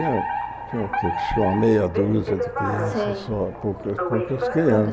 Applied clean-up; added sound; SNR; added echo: none; Alarm; 4 dB; none.